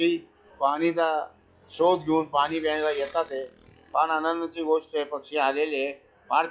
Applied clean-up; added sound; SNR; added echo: classical method log-MMSE.